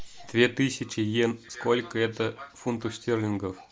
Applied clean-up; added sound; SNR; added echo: none; none; none; none.